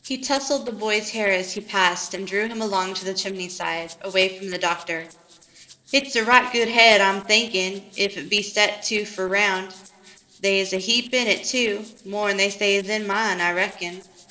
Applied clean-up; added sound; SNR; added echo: neural separator model SepFormer DNS4.